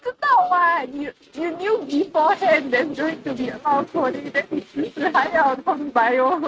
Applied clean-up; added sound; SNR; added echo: neural mask model RNNoise.